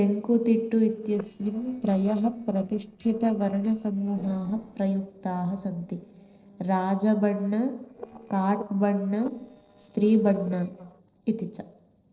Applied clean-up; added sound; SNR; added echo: neural separator model SepFormer DNS4.